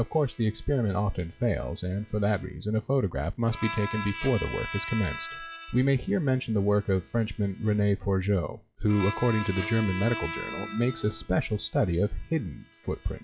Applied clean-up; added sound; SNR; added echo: classical method log-MMSE.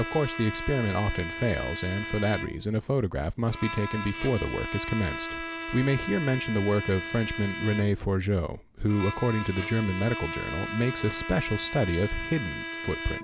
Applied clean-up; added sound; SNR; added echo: none; Bowed string instrument; 8 dB; none.